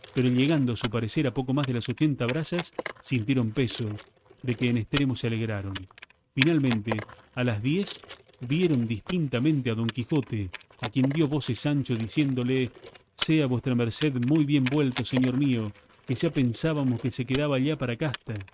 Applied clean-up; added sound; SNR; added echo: neural mask model RNNoise.